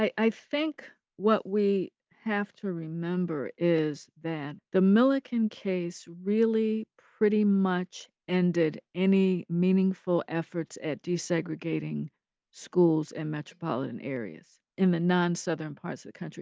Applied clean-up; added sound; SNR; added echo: neural mask model Resemble Enhance denoiser.